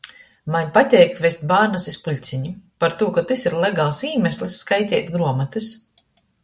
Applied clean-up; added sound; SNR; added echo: none; none; none; none.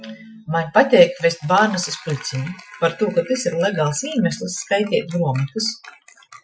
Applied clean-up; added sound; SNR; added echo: classical method Wiener filter.